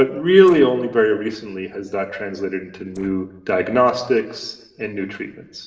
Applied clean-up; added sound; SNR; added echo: neural separator model SepFormer DNS4.